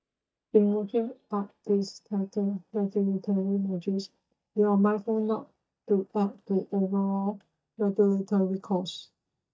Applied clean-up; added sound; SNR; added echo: neural mask model DeepFilterNet 3.